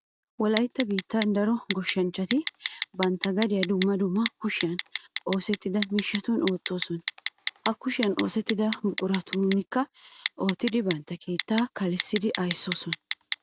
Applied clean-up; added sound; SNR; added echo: none; Telephone; 8 dB; none.